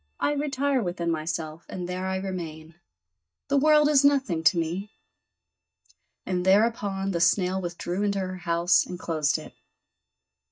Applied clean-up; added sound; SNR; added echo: neural mask model DeepFilterNet 3.